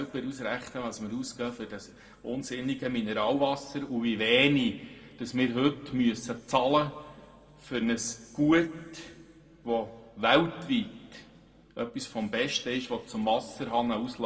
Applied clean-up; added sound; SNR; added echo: none; none; none; reverberation time 1.6 s.